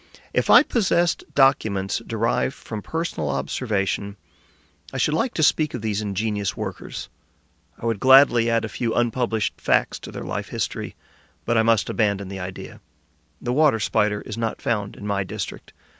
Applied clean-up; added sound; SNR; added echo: none; none; none; none.